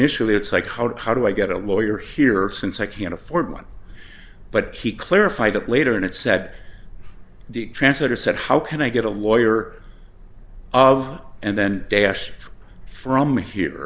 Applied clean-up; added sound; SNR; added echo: none; none; none; none.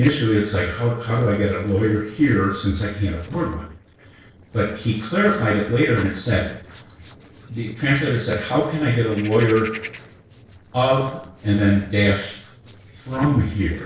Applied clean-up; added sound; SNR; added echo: neural separator model SepFormer DNS4.